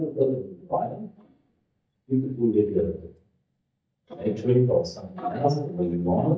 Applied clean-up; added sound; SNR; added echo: neural mask model DeepFilterNet 3.